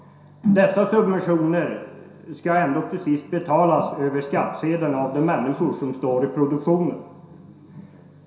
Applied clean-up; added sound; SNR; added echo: none; none; none; reverberation time 0.7 s.